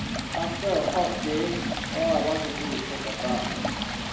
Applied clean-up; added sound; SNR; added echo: none; Stream; 1 dB; reverberation time 0.9 s.